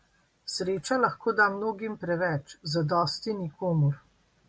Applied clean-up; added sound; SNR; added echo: none; none; none; none.